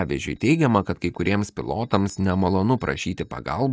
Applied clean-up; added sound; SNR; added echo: neural mask model DeepFilterNet 3.